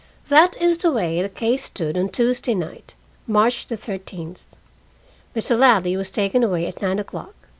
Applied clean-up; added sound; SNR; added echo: none; none; none; none.